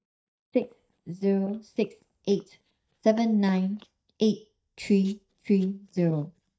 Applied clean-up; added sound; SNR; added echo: neural mask model DeepFilterNet 3.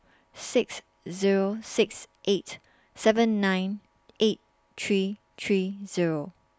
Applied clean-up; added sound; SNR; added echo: none; none; none; none.